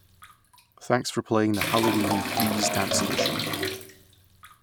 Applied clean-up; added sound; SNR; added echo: none; Marimba, xylophone + Bathtub (filling or washing) / Liquid; 2 dB; none.